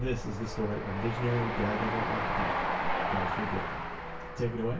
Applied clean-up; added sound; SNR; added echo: none; Train; 1 dB; reverberation time 0.2 s.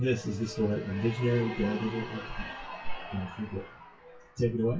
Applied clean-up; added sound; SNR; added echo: classical method WPE with log-MMSE.